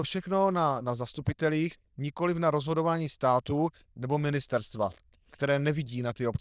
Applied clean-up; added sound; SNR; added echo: neural diffusion model UNIVERSE++.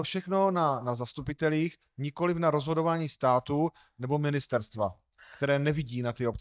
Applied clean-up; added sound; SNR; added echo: neural mask model DeepFilterNet 3.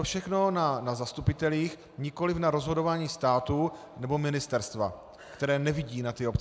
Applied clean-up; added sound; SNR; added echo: none; none; none; none.